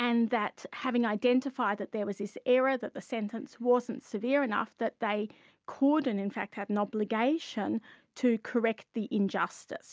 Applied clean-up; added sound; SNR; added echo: none; none; none; none.